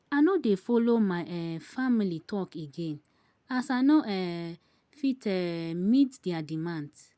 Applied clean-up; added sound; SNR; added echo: none; none; none; none.